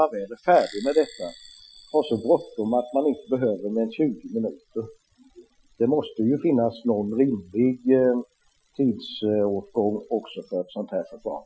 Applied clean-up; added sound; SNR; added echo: classical method Wiener filter.